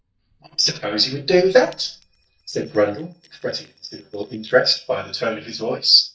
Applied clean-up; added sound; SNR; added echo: neural mask model DeepFilterNet 3.